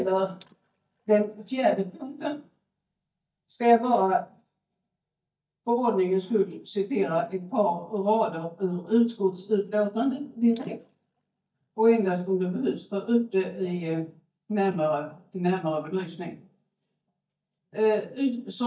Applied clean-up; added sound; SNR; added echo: neural mask model DeepFilterNet 3.